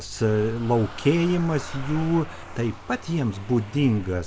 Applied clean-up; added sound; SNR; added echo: none; Engine starting / Motor vehicle (road); 16 dB; none.